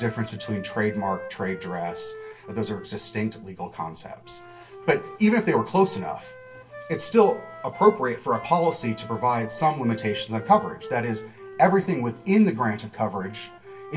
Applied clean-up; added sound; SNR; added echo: none; Wind instrument, woodwind instrument; 16 dB; reverberation time 0.2 s.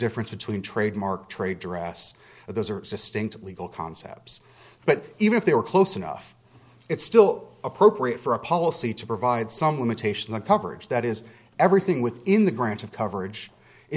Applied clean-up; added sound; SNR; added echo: none; none; none; none.